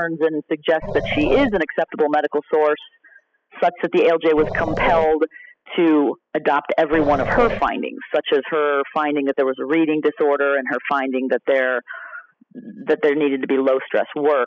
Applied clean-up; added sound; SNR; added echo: classical method spectral subtraction.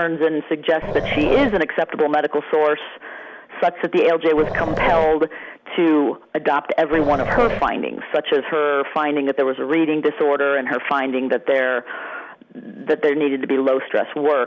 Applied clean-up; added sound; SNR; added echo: none; Growling; 6 dB; none.